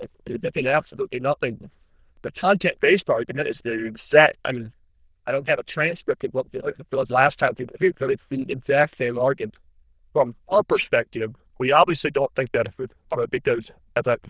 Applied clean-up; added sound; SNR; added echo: neural diffusion model UNIVERSE++.